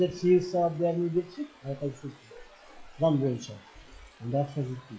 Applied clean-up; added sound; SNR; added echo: classical method log-MMSE.